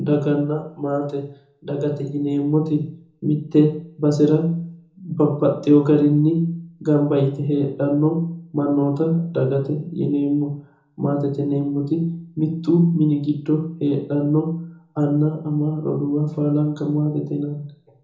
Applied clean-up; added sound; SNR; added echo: none; none; none; reverberation time 0.6 s.